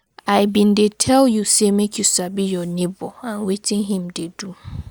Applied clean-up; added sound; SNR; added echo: none; none; none; none.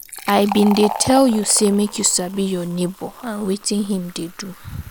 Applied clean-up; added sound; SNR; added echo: none; Fill (with liquid); 13 dB; none.